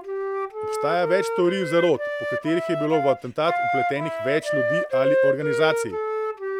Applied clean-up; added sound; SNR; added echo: none; Wind instrument, woodwind instrument; 0 dB; none.